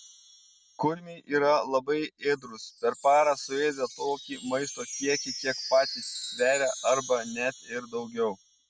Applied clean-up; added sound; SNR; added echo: none; Wind chime; 13 dB; none.